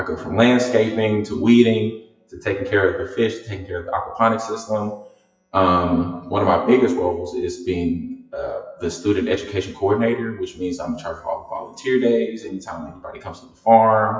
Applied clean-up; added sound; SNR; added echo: classical method WPE with log-MMSE.